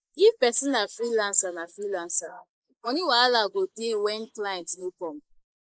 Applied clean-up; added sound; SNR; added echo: neural mask model Resemble Enhance denoiser.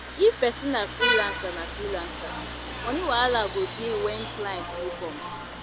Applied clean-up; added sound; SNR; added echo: none; Vehicle horn, car horn, honking; 5 dB; none.